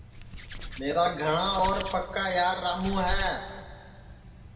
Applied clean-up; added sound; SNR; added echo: none; Hands; 7 dB; reverberation time 2.2 s.